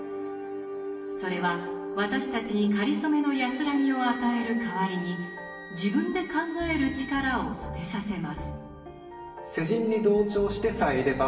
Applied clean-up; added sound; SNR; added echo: none; Wind instrument, woodwind instrument; 20 dB; reverberation time 1.1 s.